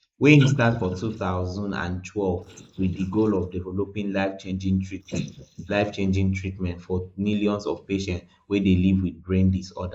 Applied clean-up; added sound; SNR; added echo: neural mask model Resemble Enhance denoiser.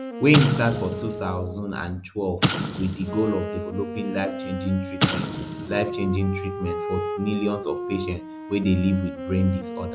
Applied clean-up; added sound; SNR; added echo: none; Explosion + Wind instrument, woodwind instrument; 4 dB; none.